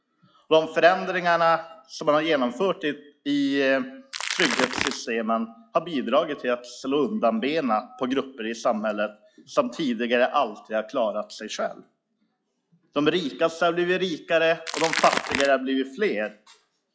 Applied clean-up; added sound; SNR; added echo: classical method log-MMSE.